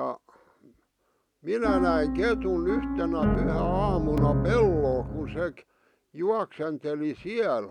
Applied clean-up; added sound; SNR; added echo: none; Piano; -1 dB; none.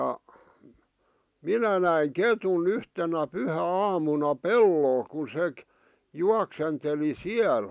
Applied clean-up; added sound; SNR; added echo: none; none; none; none.